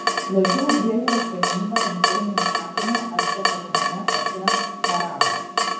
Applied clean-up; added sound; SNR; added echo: none; Drip / Water tap, faucet; -3 dB; reverberation time 0.9 s.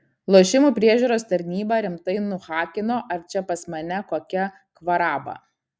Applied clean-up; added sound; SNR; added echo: none; none; none; none.